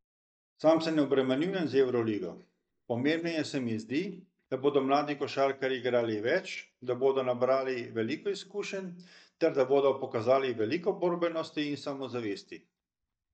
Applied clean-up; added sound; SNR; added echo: neural mask model DeepFilterNet 3.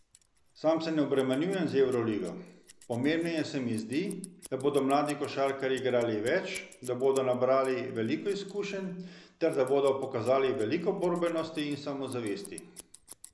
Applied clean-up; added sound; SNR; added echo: none; Scissors; 17 dB; none.